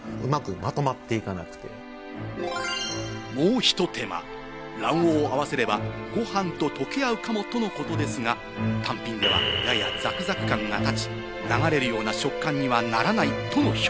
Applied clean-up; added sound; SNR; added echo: none; none; none; none.